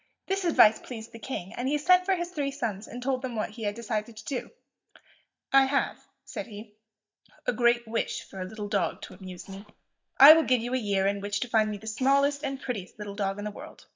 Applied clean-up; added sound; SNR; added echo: neural mask model DeepFilterNet 3.